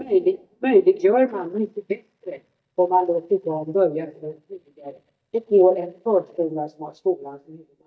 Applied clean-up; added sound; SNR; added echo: neural mask model DeepFilterNet 3.